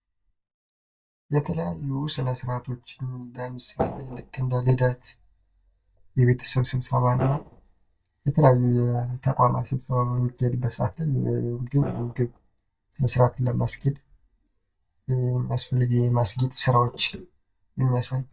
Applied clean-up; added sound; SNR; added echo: neural mask model DeepFilterNet 3.